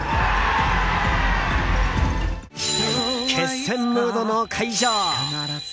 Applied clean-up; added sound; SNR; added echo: none; none; none; none.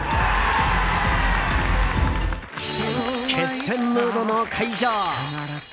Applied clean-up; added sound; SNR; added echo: none; Applause; 14 dB; none.